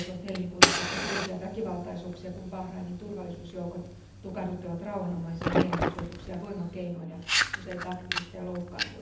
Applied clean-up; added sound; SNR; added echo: none; Fire; -4 dB; reverberation time 0.8 s.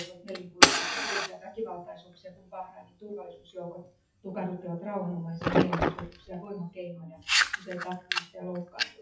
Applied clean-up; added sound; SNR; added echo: classical method WPE with log-MMSE.